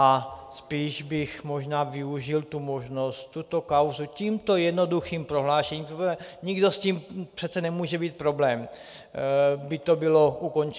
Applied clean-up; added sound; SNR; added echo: none; none; none; none.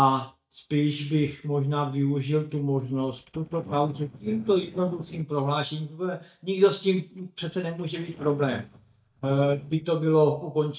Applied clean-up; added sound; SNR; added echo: neural mask model DeepFilterNet 3.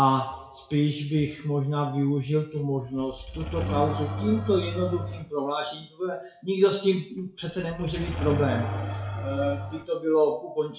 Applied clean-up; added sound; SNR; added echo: classical method WPE with log-MMSE.